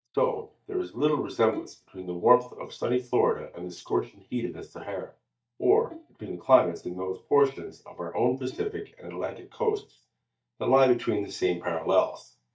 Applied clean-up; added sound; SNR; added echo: neural mask model DeepFilterNet 3.